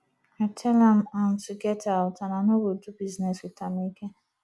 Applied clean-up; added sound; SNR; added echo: none; none; none; none.